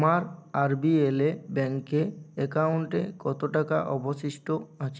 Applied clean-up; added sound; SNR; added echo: none; none; none; none.